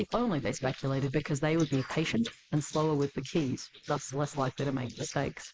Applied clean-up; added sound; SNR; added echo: neural mask model Resemble Enhance denoiser.